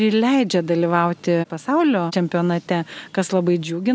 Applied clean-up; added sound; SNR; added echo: none; none; none; none.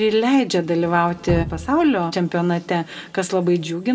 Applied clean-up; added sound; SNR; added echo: none; Drip; 15 dB; reverberation time 1.0 s.